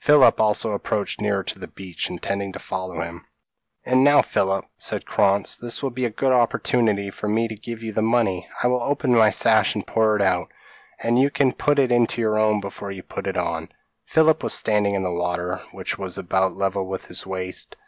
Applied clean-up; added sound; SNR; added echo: none; none; none; none.